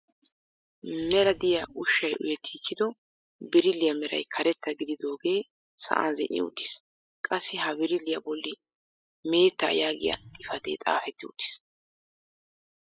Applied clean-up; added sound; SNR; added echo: classical method spectral subtraction.